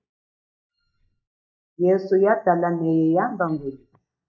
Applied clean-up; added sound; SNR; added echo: neural mask model DeepFilterNet 3.